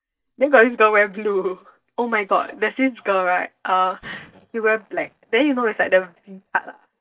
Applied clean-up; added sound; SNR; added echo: neural mask model DeepFilterNet 3.